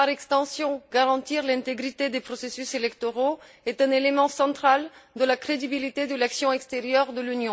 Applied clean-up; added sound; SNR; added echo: none; none; none; none.